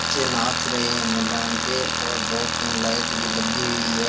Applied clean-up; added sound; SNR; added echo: none; Tools; -3 dB; reverberation time 0.3 s.